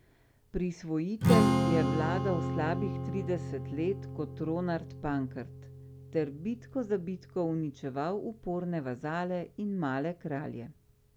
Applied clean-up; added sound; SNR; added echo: none; Strum; 1 dB; none.